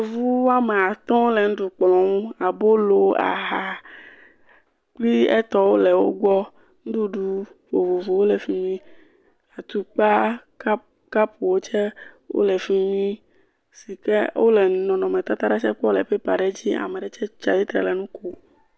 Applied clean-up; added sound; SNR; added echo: none; none; none; none.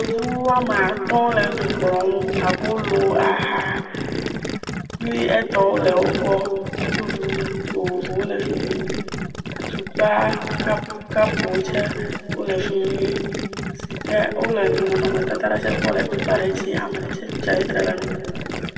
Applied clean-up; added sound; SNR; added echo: none; Gurgling; 5 dB; reverberation time 1.8 s.